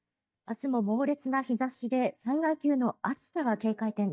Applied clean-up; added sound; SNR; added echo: neural mask model DeepFilterNet 3.